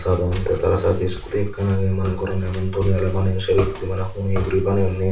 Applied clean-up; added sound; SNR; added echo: none; Walk, footsteps; 12 dB; reverberation time 0.3 s.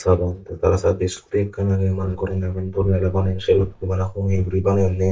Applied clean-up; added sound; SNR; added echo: neural mask model DeepFilterNet 3.